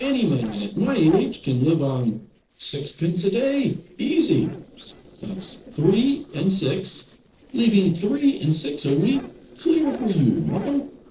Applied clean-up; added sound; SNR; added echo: neural separator model SepFormer DNS4.